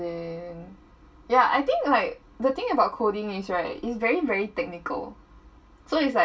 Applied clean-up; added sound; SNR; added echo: none; none; none; reverberation time 0.2 s.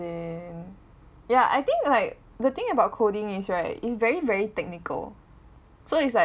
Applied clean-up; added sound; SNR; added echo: none; none; none; none.